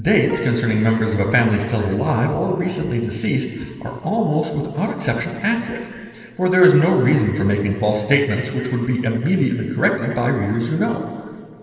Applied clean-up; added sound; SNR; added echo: neural separator model SepFormer DNS4.